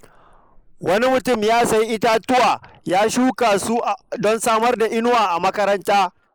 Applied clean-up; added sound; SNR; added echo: neural mask model Resemble Enhance denoiser.